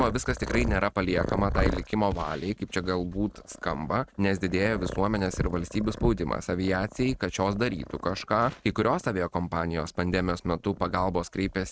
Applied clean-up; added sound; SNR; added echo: neural mask model RNNoise.